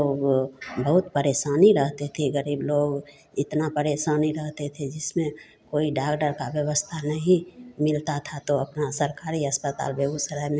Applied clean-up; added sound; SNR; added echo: none; none; none; none.